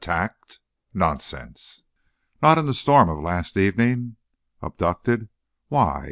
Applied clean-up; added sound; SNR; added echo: none; none; none; none.